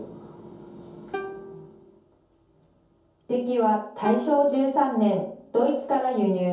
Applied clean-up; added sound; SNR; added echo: none; Plucked string instrument; 15 dB; reverberation time 0.6 s.